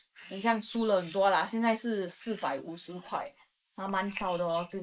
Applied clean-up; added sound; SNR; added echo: neural mask model Resemble Enhance denoiser.